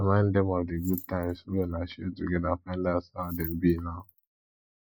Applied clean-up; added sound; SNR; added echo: neural mask model Resemble Enhance denoiser.